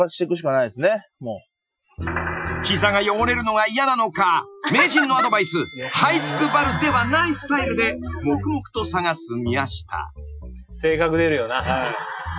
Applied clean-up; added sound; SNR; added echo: classical method Wiener filter.